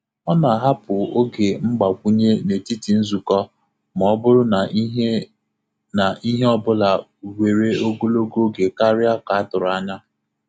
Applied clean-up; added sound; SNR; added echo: none; none; none; none.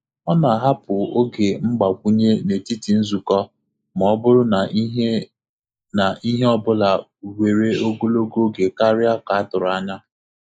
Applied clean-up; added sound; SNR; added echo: neural mask model Resemble Enhance denoiser.